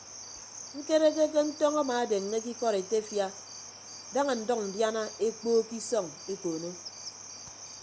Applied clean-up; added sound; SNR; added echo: none; Cricket; 14 dB; none.